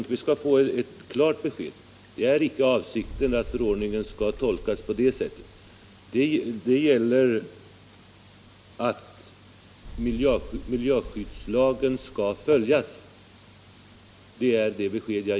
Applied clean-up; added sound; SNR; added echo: none; Boom; 15 dB; none.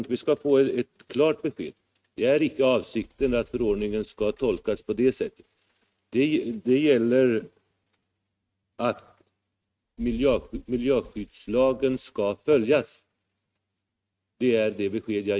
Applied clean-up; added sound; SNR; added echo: neural mask model RNNoise.